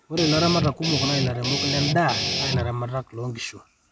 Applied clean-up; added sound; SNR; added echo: none; Guitar; 1 dB; none.